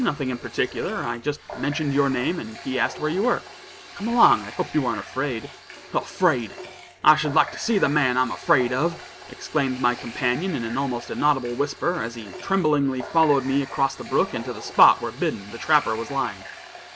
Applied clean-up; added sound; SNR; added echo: none; Water tap, faucet; 16 dB; none.